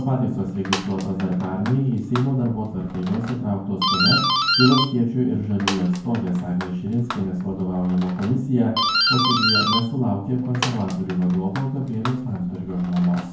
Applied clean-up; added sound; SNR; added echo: none; Doorbell; 4 dB; reverberation time 0.9 s.